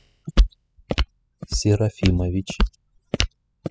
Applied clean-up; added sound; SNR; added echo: classical method spectral subtraction.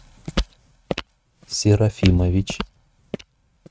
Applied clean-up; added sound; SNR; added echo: neural mask model RNNoise.